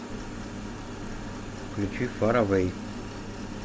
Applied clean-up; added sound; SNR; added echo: none; none; none; none.